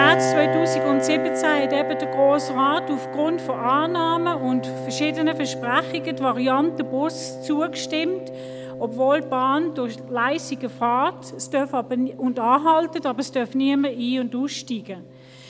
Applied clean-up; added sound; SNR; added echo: none; Piano; 6 dB; none.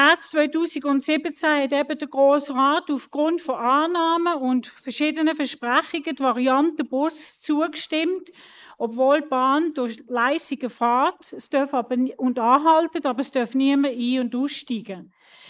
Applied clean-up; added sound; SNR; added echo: neural mask model Resemble Enhance denoiser.